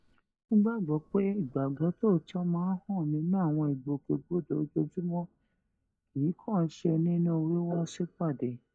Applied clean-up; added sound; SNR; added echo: neural mask model DeepFilterNet 3.